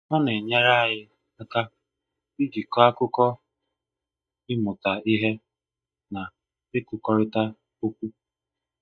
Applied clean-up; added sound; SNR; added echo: neural mask model DeepFilterNet 3.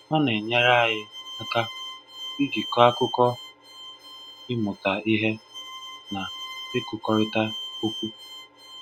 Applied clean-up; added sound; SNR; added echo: none; Bowed string instrument; 12 dB; none.